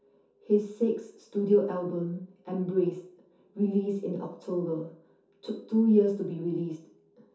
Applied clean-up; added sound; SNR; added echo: none; none; none; reverberation time 0.5 s.